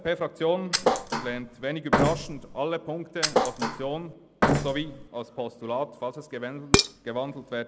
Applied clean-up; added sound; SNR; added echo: none; Dishes, pots, and pans + Thump, thud; -4 dB; none.